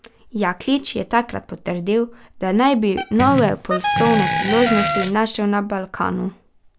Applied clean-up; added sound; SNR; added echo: none; Wind instrument, woodwind instrument + Fart; 1 dB; none.